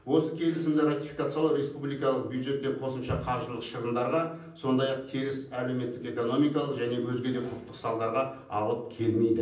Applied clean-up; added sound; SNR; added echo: none; none; none; reverberation time 0.6 s.